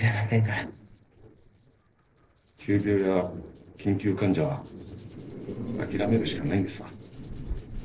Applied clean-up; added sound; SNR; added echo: neural separator model SepFormer DNS4.